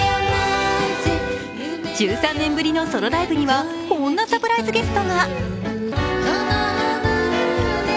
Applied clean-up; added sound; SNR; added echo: none; none; none; none.